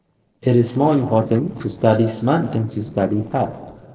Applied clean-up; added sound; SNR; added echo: neural separator model SepFormer DNS4.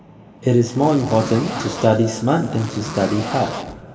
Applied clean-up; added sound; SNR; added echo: none; Zipper (clothing); 11 dB; reverberation time 2.3 s.